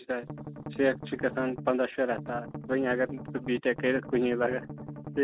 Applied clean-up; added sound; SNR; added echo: none; Strum; 11 dB; none.